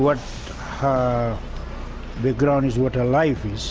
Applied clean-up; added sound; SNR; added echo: none; none; none; none.